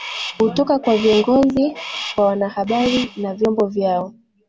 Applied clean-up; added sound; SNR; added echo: none; Crow; 14 dB; none.